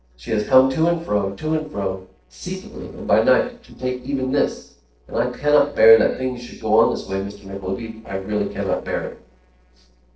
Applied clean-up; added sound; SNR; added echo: neural separator model SepFormer DNS4.